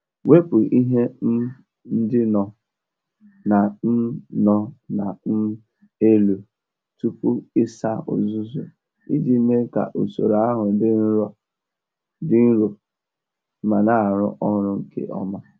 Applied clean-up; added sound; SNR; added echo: none; none; none; none.